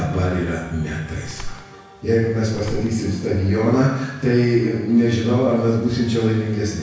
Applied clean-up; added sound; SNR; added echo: none; Bird; 9 dB; reverberation time 1.0 s.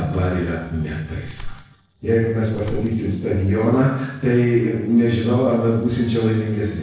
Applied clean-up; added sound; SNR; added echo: neural separator model SepFormer DNS4.